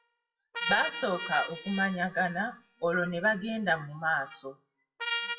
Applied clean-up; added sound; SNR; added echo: classical method WPE with log-MMSE.